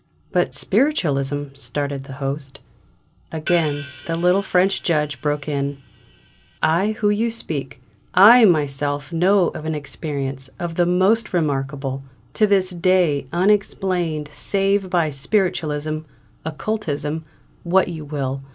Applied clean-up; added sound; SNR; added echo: none; Crash cymbal / Hi-hat; 15 dB; none.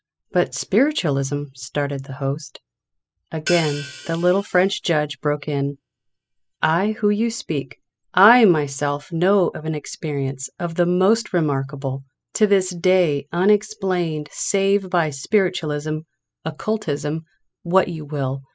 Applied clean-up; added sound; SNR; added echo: classical method spectral subtraction.